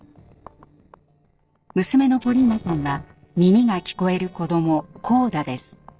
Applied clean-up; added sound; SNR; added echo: neural separator model SepFormer DNS4.